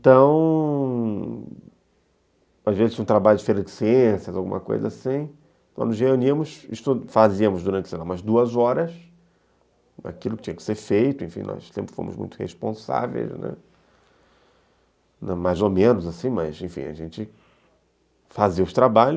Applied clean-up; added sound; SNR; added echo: none; none; none; none.